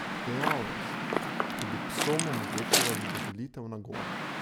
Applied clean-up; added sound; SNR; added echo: none; Waves, surf / Wind; -5 dB; none.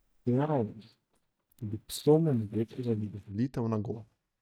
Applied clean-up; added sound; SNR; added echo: neural mask model DeepFilterNet 3.